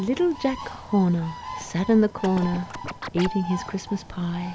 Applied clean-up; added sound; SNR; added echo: none; Scratching (performance technique) + Bird; 12 dB; none.